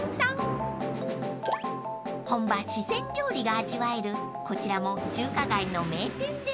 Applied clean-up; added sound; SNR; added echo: none; none; none; none.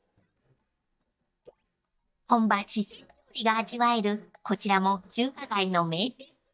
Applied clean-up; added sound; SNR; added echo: neural mask model DeepFilterNet 3.